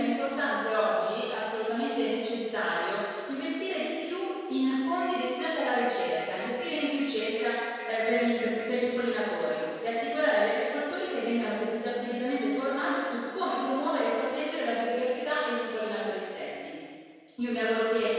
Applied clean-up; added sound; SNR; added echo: none; Telephone; 18 dB; reverberation time 1.9 s.